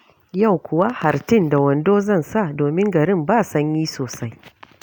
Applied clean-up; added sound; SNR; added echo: none; none; none; none.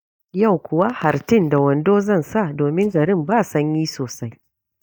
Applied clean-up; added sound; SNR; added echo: neural mask model DeepFilterNet 3.